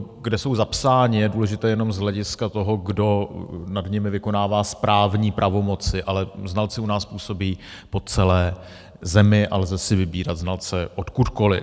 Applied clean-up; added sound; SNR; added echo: none; none; none; none.